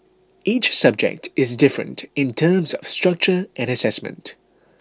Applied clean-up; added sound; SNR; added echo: none; none; none; none.